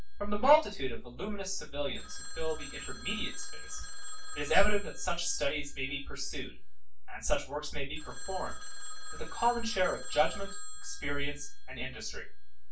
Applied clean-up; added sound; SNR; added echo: none; Telephone; 19 dB; reverberation time 0.2 s.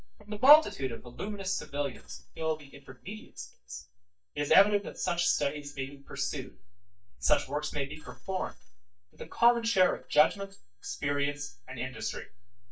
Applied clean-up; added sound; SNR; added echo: neural mask model DeepFilterNet 3.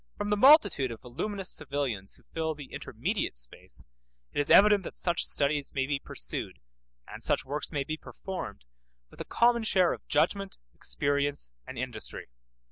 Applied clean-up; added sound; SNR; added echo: none; none; none; none.